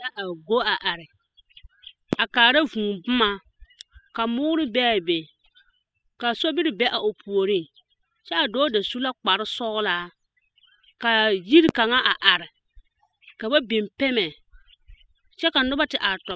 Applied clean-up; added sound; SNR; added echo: classical method spectral subtraction.